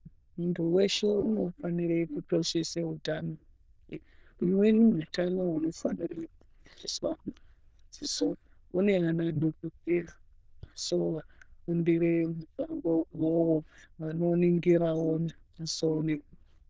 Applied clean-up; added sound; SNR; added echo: neural diffusion model UNIVERSE++.